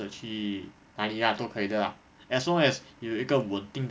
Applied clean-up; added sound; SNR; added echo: none; none; none; none.